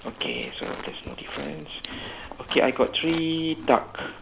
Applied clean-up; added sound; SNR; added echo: none; Livestock, farm animals, working animals; 13 dB; reverberation time 0.5 s.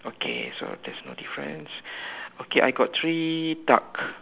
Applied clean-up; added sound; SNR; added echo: none; none; none; none.